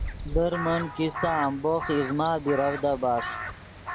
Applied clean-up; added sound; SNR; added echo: none; Crow; 6 dB; none.